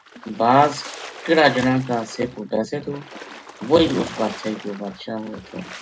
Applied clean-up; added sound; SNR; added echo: none; Splash, splatter; 15 dB; reverberation time 0.2 s.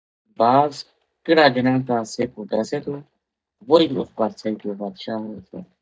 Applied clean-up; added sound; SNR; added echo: neural mask model DeepFilterNet 3.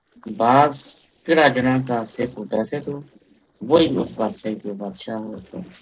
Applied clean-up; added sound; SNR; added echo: neural separator model SepFormer DNS4.